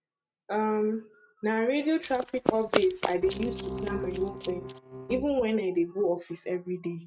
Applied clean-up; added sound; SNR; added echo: neural mask model RNNoise.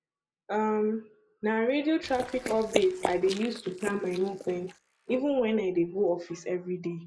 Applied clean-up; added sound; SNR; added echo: neural mask model Resemble Enhance denoiser.